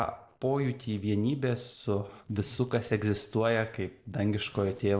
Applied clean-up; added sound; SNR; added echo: neural separator model SepFormer DNS4.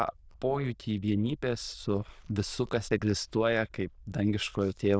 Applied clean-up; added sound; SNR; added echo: neural diffusion model UNIVERSE++.